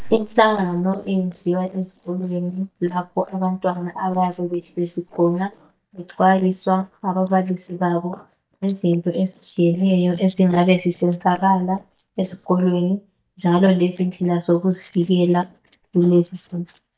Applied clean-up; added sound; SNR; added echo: neural mask model DeepFilterNet 3.